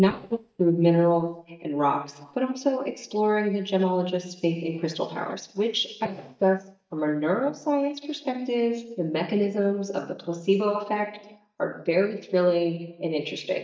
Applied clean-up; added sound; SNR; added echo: neural mask model DeepFilterNet 3.